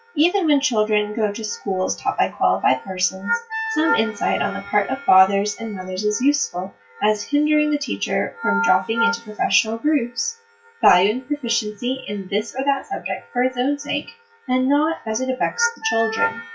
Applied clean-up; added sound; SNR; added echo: classical method WPE with log-MMSE.